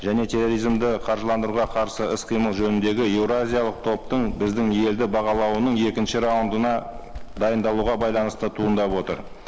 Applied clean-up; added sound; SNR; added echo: none; Walk, footsteps; 14 dB; none.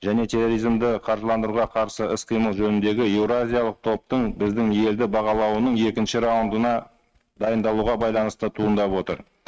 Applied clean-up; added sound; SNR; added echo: neural mask model RNNoise.